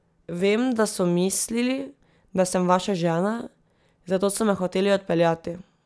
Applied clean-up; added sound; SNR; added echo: none; none; none; none.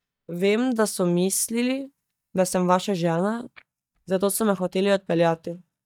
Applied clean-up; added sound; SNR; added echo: neural mask model DeepFilterNet 3.